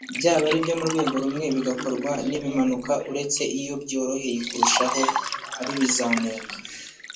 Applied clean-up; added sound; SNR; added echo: none; Liquid; 6 dB; reverberation time 0.2 s.